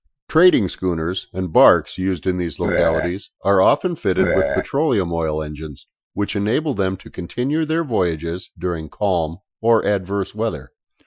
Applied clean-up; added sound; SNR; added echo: classical method Wiener filter.